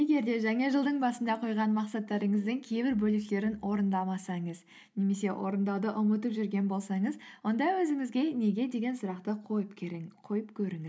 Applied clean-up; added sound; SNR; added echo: none; none; none; none.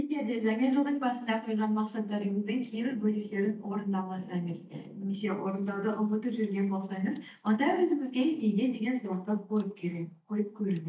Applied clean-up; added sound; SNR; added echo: neural mask model DeepFilterNet 3.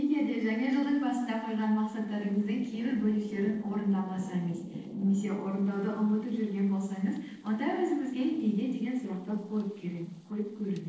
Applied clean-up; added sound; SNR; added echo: neural separator model SepFormer DNS4.